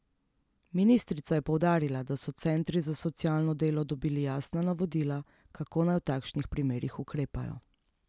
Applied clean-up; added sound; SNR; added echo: none; none; none; none.